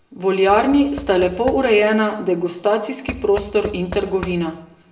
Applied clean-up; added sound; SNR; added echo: none; Knock / Wood; 17 dB; reverberation time 0.6 s.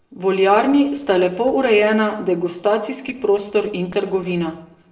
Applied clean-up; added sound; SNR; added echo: neural separator model SepFormer DNS4.